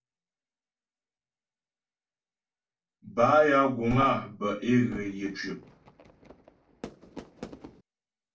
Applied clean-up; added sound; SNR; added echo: neural separator model SepFormer DNS4.